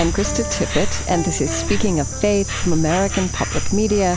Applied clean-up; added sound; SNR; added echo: none; Insect; 3 dB; none.